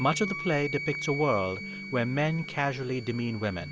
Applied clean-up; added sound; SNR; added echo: none; Wind instrument, woodwind instrument; 10 dB; none.